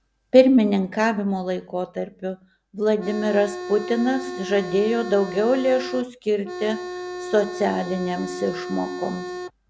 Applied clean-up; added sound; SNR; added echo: none; Organ; 9 dB; none.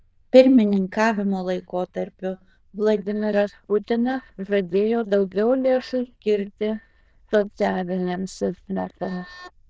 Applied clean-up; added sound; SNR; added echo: neural diffusion model UNIVERSE++.